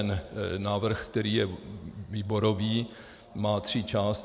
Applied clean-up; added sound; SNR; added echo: none; none; none; none.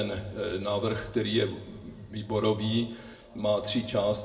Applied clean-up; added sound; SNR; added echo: none; none; none; reverberation time 0.6 s.